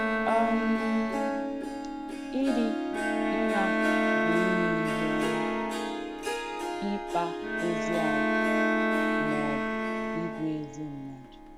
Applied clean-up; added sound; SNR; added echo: none; Harp + Bowed string instrument; -5 dB; none.